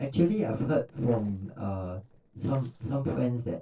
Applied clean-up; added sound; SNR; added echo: neural separator model SepFormer DNS4.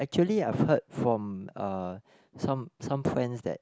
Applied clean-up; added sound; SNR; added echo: none; none; none; none.